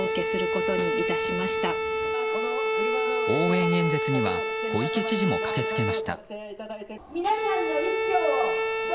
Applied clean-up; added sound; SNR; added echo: none; Bowed string instrument; -2 dB; none.